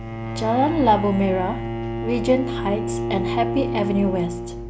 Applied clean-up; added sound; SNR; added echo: none; Bowed string instrument; 4 dB; none.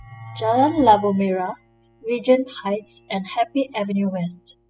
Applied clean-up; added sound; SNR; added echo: classical method spectral subtraction.